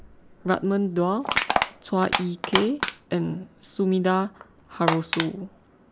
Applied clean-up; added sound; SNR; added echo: none; Crushing; 4 dB; none.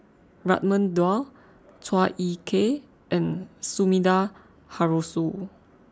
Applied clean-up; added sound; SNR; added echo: none; none; none; none.